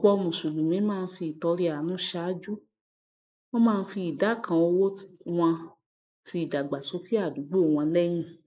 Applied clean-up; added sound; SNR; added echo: neural mask model Resemble Enhance denoiser.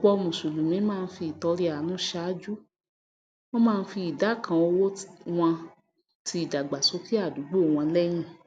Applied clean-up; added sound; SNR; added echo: none; none; none; none.